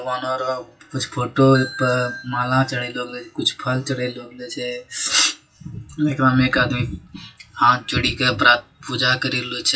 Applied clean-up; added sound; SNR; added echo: classical method WPE with log-MMSE.